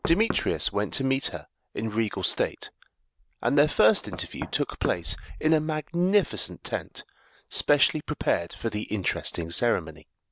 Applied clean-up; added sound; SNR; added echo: none; Knock; 15 dB; none.